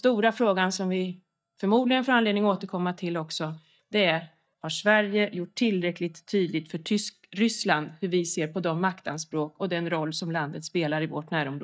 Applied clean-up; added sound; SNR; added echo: neural mask model DeepFilterNet 3.